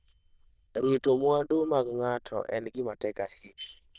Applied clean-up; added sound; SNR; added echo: neural diffusion model UNIVERSE++.